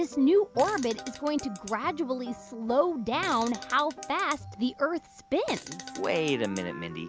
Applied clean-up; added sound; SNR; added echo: none; Fart; 18 dB; none.